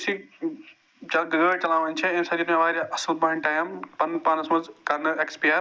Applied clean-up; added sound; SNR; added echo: neural mask model Resemble Enhance denoiser.